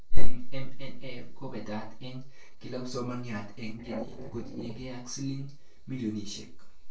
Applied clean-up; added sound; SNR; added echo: neural separator model SepFormer DNS4.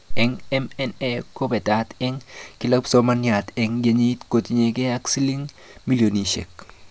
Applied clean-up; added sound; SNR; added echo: none; none; none; none.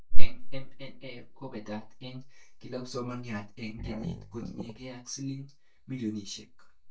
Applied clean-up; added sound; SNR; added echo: neural mask model DeepFilterNet 3.